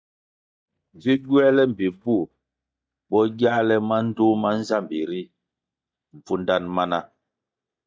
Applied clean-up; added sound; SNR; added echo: neural mask model DeepFilterNet 3.